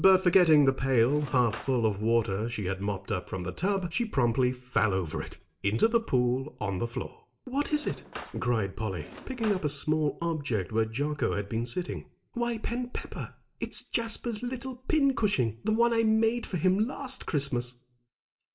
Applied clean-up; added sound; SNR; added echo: none; Cutlery, silverware / Drawer open or close; 17 dB; reverberation time 0.4 s.